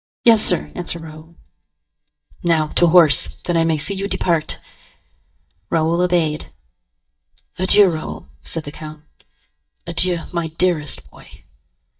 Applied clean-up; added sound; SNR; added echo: neural mask model DeepFilterNet 3.